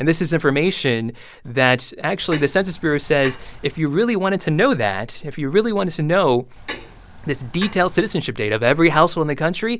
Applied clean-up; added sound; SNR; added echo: none; Clock; 17 dB; none.